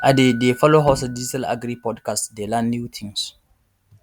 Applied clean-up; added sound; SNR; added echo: none; Bowed string instrument + Keyboard (musical); 18 dB; none.